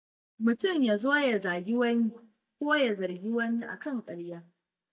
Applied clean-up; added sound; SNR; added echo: neural mask model DeepFilterNet 3.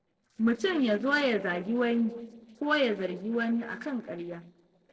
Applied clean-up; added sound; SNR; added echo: neural separator model SepFormer DNS4.